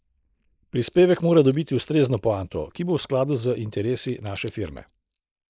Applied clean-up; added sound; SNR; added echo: neural mask model Resemble Enhance denoiser.